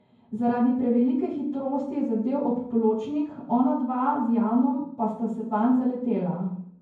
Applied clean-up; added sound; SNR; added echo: none; none; none; reverberation time 0.9 s.